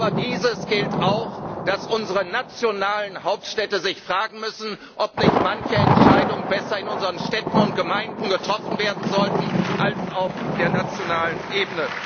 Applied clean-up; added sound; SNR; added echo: none; Thunder; -1 dB; none.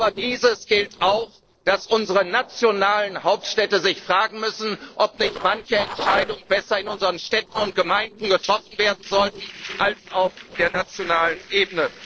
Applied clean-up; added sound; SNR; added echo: neural separator model SepFormer DNS4.